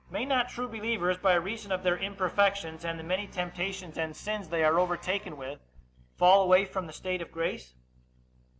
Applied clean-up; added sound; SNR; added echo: none; none; none; none.